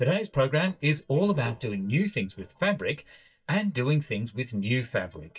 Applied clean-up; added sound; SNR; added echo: neural mask model DeepFilterNet 3.